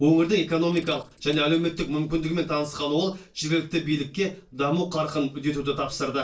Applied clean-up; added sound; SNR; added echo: neural separator model SepFormer DNS4.